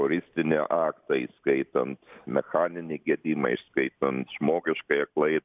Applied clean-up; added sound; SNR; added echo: none; none; none; none.